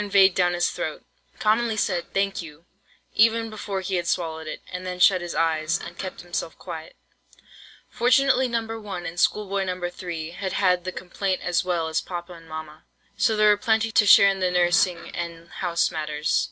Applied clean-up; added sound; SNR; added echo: neural separator model SepFormer DNS4.